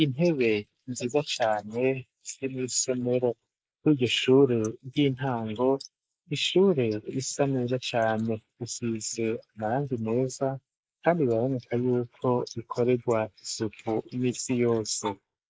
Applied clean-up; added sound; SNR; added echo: neural mask model Resemble Enhance denoiser.